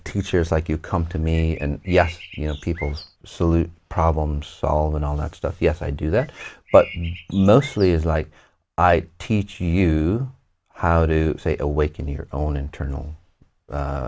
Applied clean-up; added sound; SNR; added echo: none; Bird; 18 dB; none.